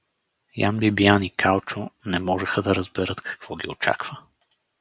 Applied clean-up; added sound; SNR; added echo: none; none; none; none.